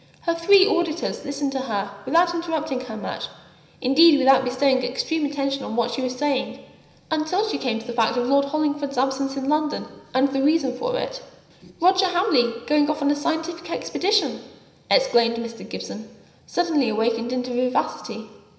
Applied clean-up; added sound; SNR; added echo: none; none; none; reverberation time 0.9 s.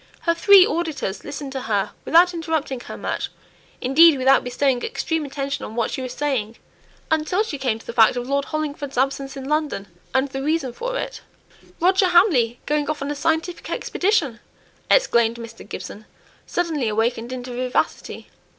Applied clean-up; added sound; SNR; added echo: none; none; none; none.